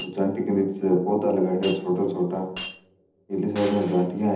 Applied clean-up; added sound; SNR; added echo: none; Shatter; 16 dB; reverberation time 0.8 s.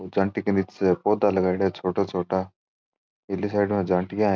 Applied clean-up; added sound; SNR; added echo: none; none; none; none.